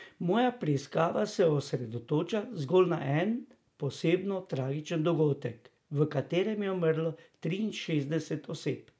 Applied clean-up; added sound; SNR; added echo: none; none; none; none.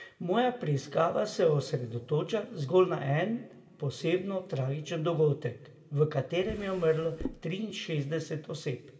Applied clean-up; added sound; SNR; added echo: none; Drawer open or close; 11 dB; reverberation time 1.4 s.